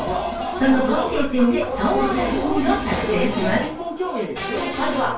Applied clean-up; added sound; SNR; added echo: none; none; none; reverberation time 0.3 s.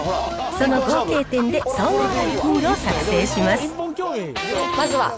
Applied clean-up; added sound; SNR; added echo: none; none; none; none.